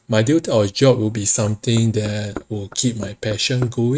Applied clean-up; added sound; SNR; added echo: neural mask model RNNoise.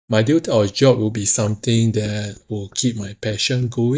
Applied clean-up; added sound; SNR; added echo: neural mask model DeepFilterNet 3.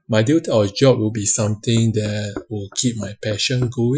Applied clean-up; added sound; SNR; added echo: classical method Wiener filter.